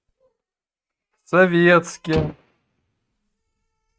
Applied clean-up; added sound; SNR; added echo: neural mask model RNNoise.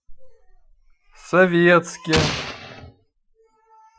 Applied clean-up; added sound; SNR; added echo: classical method Wiener filter.